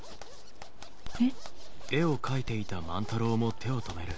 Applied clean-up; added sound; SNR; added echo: none; Zipper (clothing); 1 dB; none.